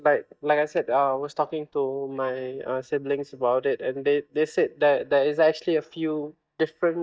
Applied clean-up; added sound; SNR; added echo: neural mask model DeepFilterNet 3.